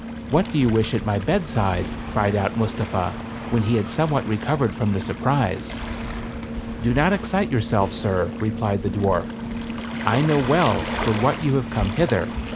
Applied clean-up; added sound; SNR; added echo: none; Waves, surf; 7 dB; none.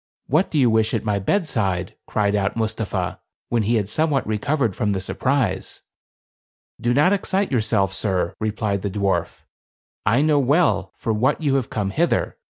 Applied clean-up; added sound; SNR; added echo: none; none; none; none.